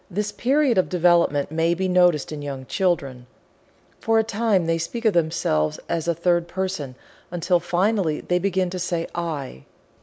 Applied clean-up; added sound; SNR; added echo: none; none; none; none.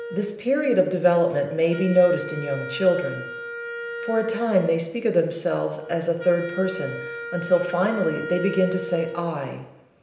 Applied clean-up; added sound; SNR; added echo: none; Wind instrument, woodwind instrument; 12 dB; reverberation time 0.9 s.